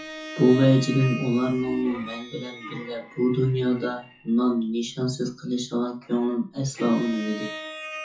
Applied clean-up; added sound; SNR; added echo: classical method WPE with log-MMSE.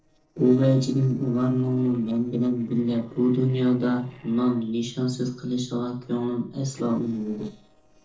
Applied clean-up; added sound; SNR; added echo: neural separator model SepFormer DNS4.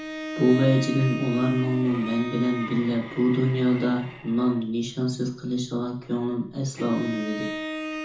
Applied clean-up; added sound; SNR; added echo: none; Bowed string instrument; 11 dB; reverberation time 0.7 s.